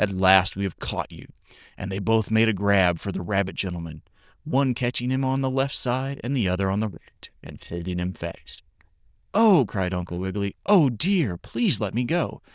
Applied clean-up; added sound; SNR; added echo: neural diffusion model UNIVERSE++.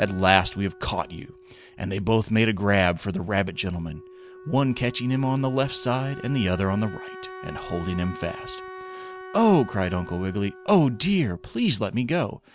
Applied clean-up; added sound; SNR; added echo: none; Wind instrument, woodwind instrument; 17 dB; none.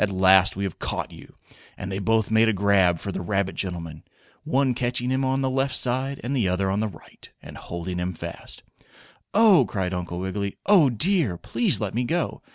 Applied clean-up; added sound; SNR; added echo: none; none; none; none.